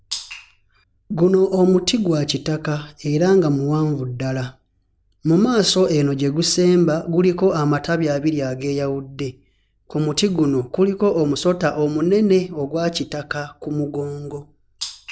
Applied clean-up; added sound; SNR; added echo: none; none; none; none.